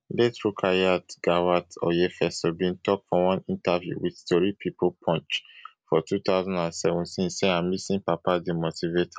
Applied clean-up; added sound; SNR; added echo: none; none; none; none.